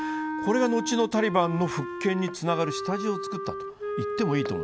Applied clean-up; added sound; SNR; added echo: none; Wind instrument, woodwind instrument; 5 dB; none.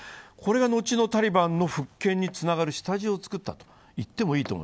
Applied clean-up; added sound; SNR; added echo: none; none; none; none.